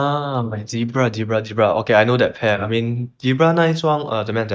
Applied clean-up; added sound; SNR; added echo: neural mask model DeepFilterNet 3.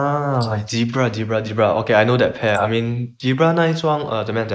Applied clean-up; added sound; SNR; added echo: neural mask model Resemble Enhance denoiser.